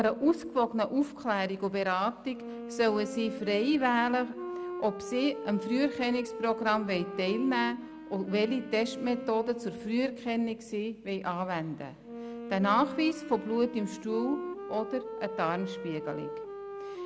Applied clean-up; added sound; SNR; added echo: none; Wind instrument, woodwind instrument; 10 dB; none.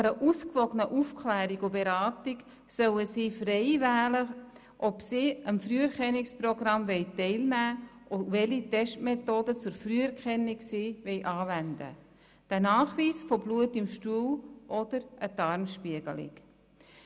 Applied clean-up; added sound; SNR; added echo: none; none; none; none.